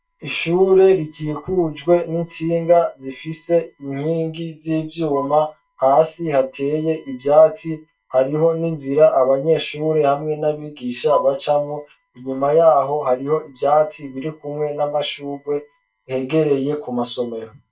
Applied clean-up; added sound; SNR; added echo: neural mask model DeepFilterNet 3.